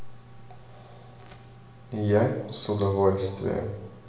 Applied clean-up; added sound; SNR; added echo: none; none; none; reverberation time 1.1 s.